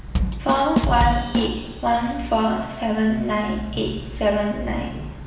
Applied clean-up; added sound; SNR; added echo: none; Bass drum / Drum kit; 4 dB; reverberation time 0.9 s.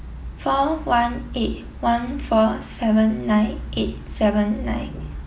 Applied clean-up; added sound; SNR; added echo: none; none; none; none.